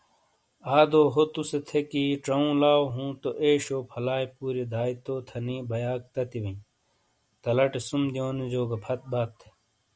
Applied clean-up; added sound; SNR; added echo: none; none; none; none.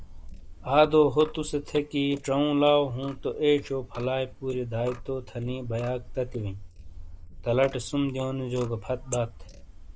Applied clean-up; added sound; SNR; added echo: neural mask model Resemble Enhance denoiser.